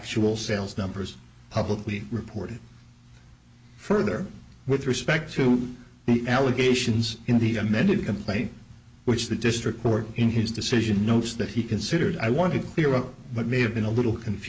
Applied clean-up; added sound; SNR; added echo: none; none; none; none.